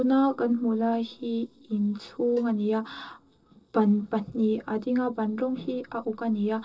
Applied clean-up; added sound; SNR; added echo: neural separator model SepFormer DNS4.